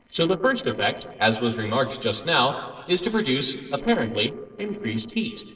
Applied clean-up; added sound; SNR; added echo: neural separator model SepFormer DNS4.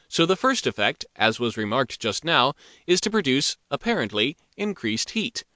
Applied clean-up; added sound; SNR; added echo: none; none; none; none.